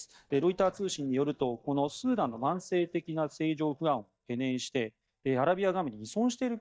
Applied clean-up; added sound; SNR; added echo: neural mask model DeepFilterNet 3.